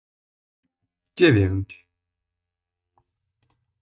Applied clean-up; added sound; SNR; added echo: neural mask model DeepFilterNet 3.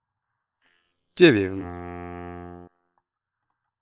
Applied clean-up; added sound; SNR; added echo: neural separator model SepFormer WHAM!.